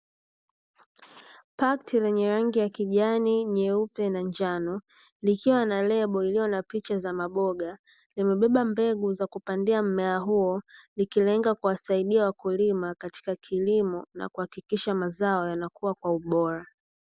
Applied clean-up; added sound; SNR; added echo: none; none; none; none.